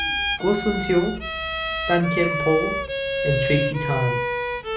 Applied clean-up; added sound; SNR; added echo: none; Bowed string instrument; 2 dB; none.